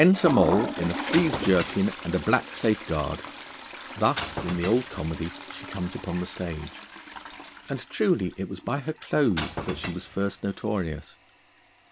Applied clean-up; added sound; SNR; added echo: none; Toilet flush + Shatter / Crushing; 8 dB; none.